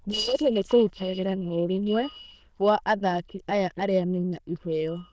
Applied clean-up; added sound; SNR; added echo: neural diffusion model UNIVERSE++.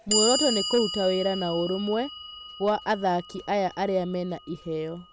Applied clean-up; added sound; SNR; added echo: none; Clock; 6 dB; none.